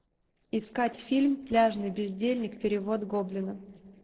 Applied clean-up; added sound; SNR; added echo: neural separator model SepFormer DNS4.